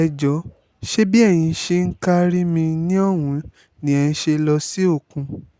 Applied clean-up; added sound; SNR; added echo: none; none; none; none.